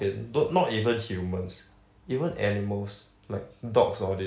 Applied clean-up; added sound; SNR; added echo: none; none; none; none.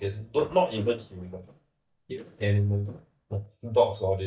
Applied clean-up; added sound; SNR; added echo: neural mask model DeepFilterNet 3.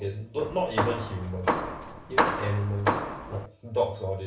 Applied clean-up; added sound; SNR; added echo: none; Hammer; -1 dB; reverberation time 0.3 s.